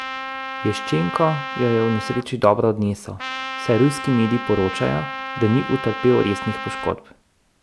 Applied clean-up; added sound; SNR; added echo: none; Trumpet; 9 dB; none.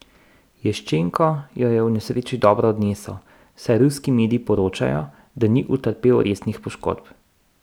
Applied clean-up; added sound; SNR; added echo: none; none; none; none.